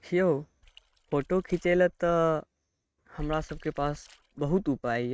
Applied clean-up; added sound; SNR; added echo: neural mask model RNNoise.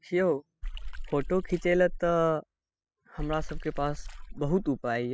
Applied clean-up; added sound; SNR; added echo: classical method spectral subtraction.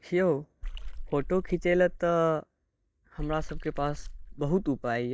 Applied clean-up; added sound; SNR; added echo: neural mask model DeepFilterNet 3.